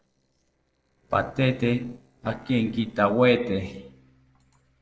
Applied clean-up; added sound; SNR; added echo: neural separator model SepFormer DNS4.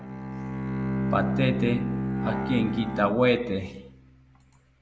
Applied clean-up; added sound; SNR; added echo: none; Bowed string instrument; 2 dB; none.